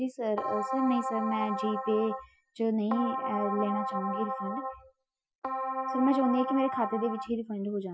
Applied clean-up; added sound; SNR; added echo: classical method Wiener filter.